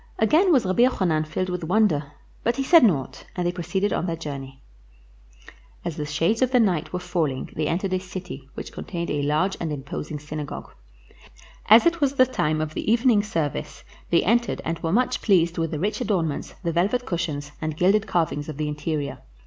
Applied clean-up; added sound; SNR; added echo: none; none; none; none.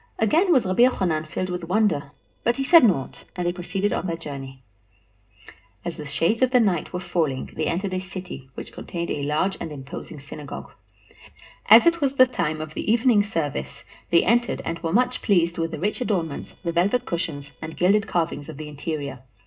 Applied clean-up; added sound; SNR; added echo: neural separator model SepFormer DNS4.